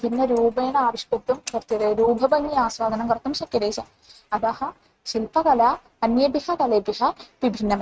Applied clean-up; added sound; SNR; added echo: neural mask model RNNoise.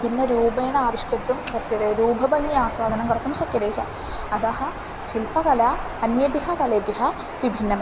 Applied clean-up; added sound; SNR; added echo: none; Bird; 14 dB; none.